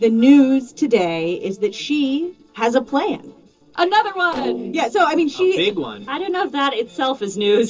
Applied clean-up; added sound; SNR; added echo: neural separator model SepFormer DNS4.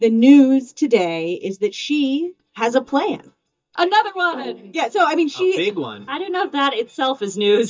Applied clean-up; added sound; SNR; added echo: neural mask model DeepFilterNet 3.